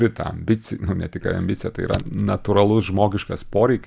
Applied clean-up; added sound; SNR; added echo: none; Fire; 15 dB; none.